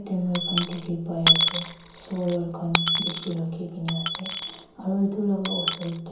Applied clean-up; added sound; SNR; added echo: none; Coin (dropping) / Dishes, pots, and pans; 0 dB; reverberation time 0.7 s.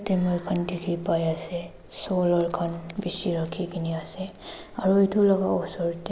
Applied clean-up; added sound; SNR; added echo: none; none; none; none.